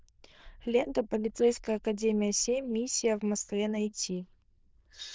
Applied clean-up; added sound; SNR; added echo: neural diffusion model UNIVERSE++.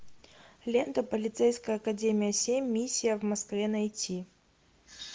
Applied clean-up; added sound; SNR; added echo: none; none; none; none.